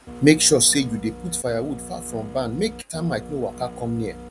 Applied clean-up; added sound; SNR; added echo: none; Printer; 15 dB; none.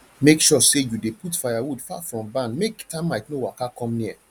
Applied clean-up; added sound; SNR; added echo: none; none; none; none.